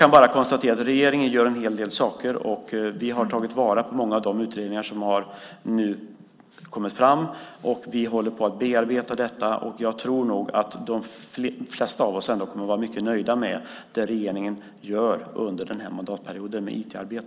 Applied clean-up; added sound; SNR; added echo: none; none; none; none.